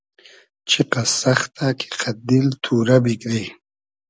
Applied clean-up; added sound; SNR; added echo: none; none; none; none.